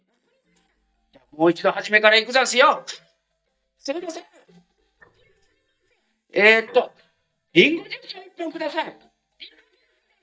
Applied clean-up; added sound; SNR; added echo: neural mask model DeepFilterNet 3.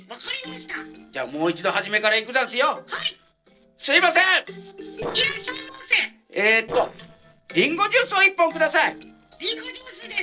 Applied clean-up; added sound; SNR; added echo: neural separator model SepFormer DNS4.